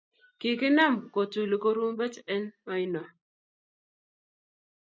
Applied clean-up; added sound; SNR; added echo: none; none; none; none.